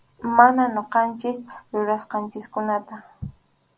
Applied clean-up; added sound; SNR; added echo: none; none; none; none.